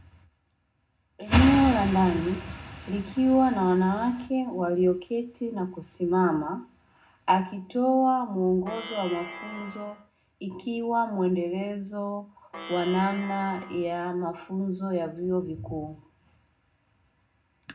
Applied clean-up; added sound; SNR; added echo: none; Plucked string instrument; 13 dB; reverberation time 0.3 s.